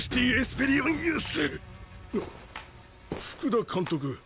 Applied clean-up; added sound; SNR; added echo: none; none; none; none.